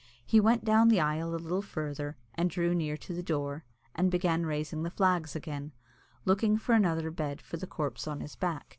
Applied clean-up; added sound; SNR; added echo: none; none; none; none.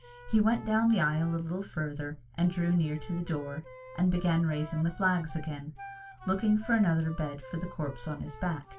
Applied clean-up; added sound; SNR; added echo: none; Wind instrument, woodwind instrument; 19 dB; reverberation time 0.2 s.